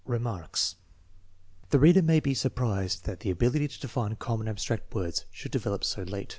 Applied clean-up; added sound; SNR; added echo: none; none; none; none.